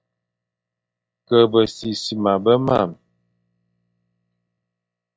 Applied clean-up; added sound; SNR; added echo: neural mask model RNNoise.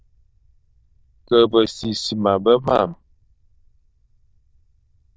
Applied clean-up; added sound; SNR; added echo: neural diffusion model UNIVERSE++.